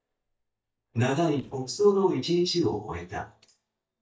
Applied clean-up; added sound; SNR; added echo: neural mask model DeepFilterNet 3.